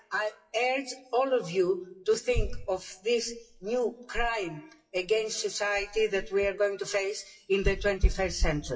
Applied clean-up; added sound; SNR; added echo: classical method WPE with log-MMSE.